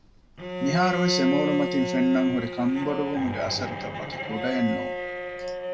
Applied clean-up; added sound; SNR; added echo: none; Bowed string instrument; 4 dB; none.